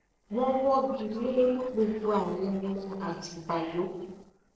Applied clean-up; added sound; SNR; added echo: neural separator model SepFormer DNS4.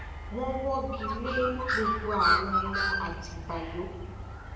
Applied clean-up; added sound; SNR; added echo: none; Bird; -3 dB; reverberation time 0.8 s.